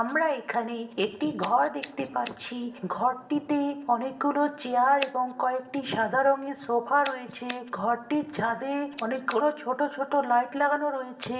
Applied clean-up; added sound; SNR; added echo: none; Scissors; 8 dB; reverberation time 2.0 s.